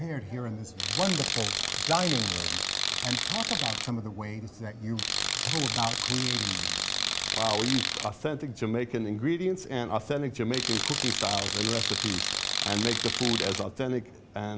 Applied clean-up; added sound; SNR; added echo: none; Tools; -2 dB; none.